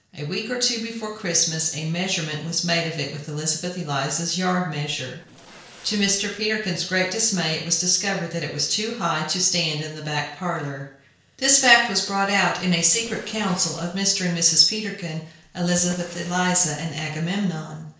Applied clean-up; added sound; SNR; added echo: neural separator model SepFormer DNS4.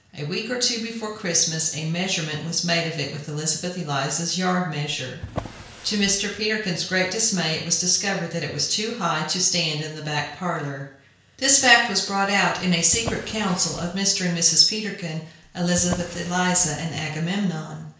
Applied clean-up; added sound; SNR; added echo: none; Drawer open or close; 14 dB; reverberation time 0.5 s.